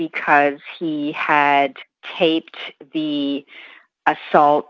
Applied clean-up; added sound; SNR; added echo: none; none; none; none.